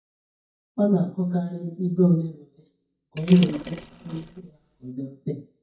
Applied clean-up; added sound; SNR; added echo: neural mask model DeepFilterNet 3.